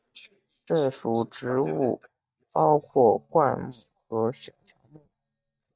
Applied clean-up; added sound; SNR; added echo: neural mask model DeepFilterNet 3.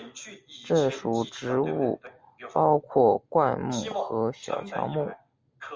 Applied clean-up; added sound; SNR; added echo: none; none; none; none.